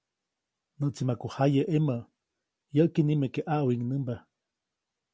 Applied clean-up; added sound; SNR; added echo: none; none; none; none.